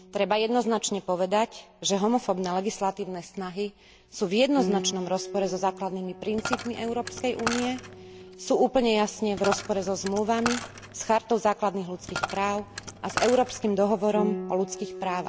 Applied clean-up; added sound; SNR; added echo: none; Piano + Coin (dropping); 10 dB; none.